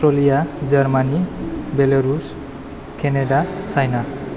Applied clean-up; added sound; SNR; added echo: none; none; none; none.